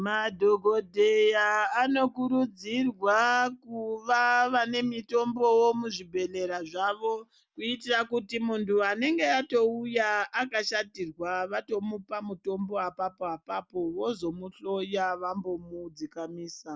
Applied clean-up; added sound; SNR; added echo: none; none; none; none.